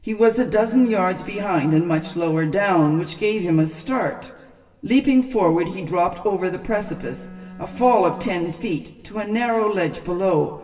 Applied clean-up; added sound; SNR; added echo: none; Bowed string instrument; 18 dB; reverberation time 1.3 s.